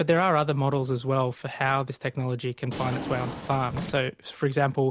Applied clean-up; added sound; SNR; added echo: none; Drawer open or close; 10 dB; none.